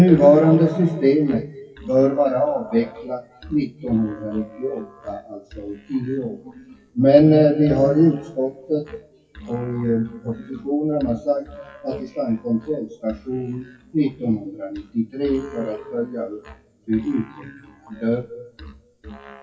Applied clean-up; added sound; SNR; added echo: classical method WPE with log-MMSE.